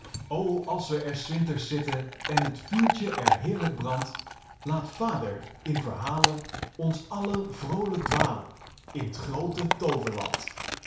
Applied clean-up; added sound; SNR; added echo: none; Chewing, mastication / Dog; 3 dB; reverberation time 0.6 s.